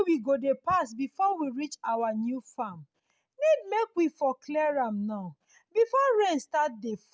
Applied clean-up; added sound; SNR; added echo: none; none; none; none.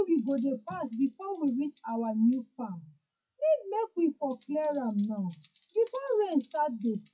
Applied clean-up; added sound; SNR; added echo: classical method WPE with log-MMSE.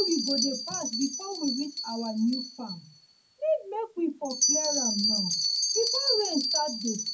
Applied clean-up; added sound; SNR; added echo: none; Bell; -1 dB; reverberation time 0.4 s.